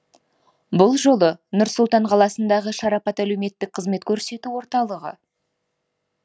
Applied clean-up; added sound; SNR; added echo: none; none; none; none.